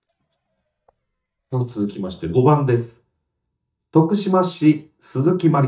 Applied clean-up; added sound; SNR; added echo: neural mask model DeepFilterNet 3.